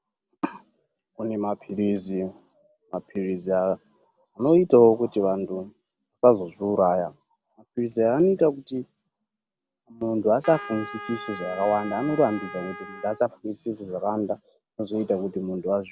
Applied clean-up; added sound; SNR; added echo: none; Trumpet; 13 dB; none.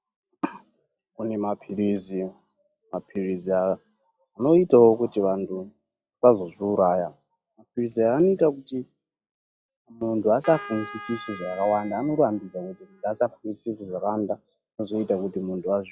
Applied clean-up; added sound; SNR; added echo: classical method log-MMSE.